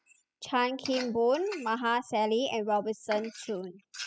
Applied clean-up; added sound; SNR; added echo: classical method spectral subtraction.